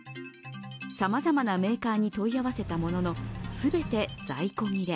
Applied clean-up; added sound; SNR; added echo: none; Accelerating, revving, vroom / Car; 10 dB; none.